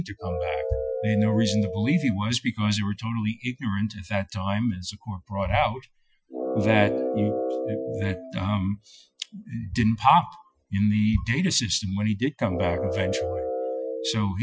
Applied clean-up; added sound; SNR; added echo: classical method Wiener filter.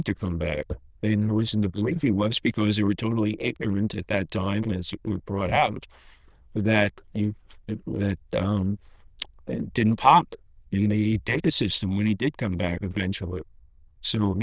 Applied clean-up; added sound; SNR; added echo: neural diffusion model UNIVERSE++.